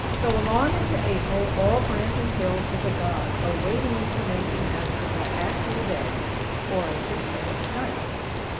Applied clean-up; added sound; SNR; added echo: none; Rain; -3 dB; reverberation time 1.1 s.